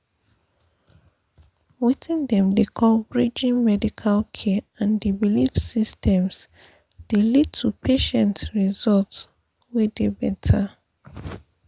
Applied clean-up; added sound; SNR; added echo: none; none; none; none.